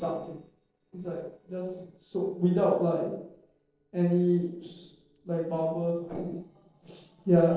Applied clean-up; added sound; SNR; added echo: neural separator model SepFormer DNS4.